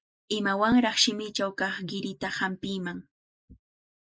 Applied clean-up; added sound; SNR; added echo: neural mask model Resemble Enhance denoiser.